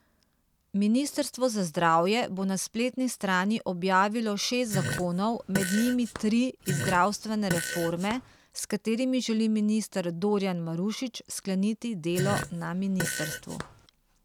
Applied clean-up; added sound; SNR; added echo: none; Fart; 6 dB; none.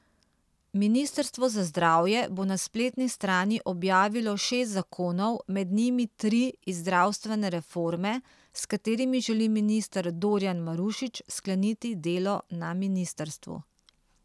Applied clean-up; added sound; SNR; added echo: none; none; none; none.